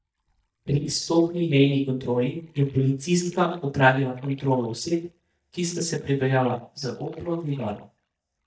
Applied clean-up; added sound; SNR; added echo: neural mask model DeepFilterNet 3.